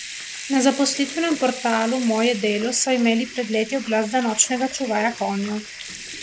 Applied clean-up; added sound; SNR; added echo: none; Sink (filling or washing) / Water tap, faucet / Liquid; 10 dB; none.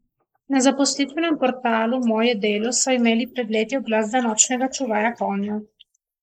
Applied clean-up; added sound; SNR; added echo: neural mask model Resemble Enhance denoiser.